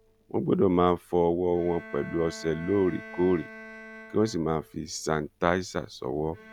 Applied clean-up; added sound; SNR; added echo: none; Bowed string instrument; 19 dB; none.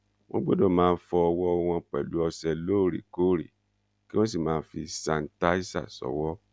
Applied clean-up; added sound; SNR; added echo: none; none; none; none.